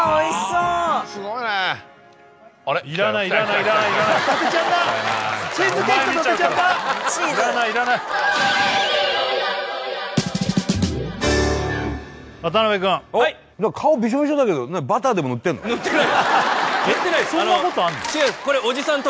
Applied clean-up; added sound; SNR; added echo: none; none; none; none.